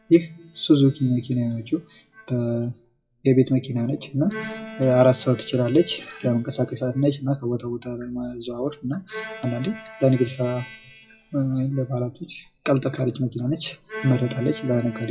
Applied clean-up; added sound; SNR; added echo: classical method WPE with log-MMSE.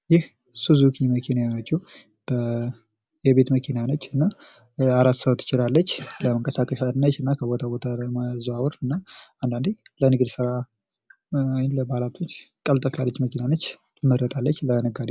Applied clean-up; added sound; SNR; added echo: none; none; none; none.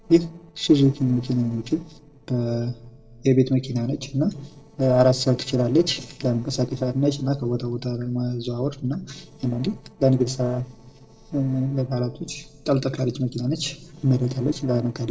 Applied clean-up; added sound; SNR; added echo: neural separator model SepFormer DNS4.